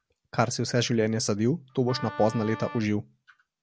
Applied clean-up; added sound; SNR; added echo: none; Wind instrument, woodwind instrument; 13 dB; none.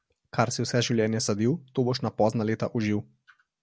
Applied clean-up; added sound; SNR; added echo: none; none; none; none.